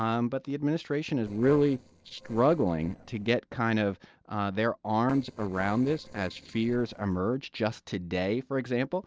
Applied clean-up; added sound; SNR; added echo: neural separator model SepFormer DNS4.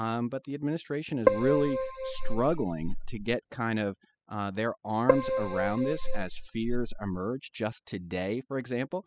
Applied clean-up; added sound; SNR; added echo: classical method spectral subtraction.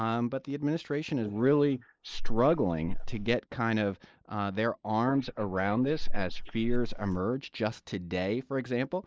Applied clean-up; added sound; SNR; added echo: neural mask model Resemble Enhance denoiser.